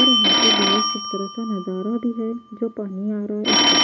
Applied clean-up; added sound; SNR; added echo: none; Telephone; -4 dB; none.